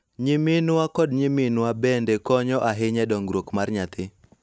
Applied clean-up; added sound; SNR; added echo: none; none; none; none.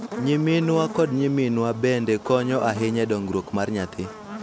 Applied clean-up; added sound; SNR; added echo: none; Buzz; 13 dB; none.